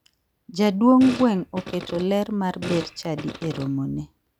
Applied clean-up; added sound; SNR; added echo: none; Fart; 13 dB; none.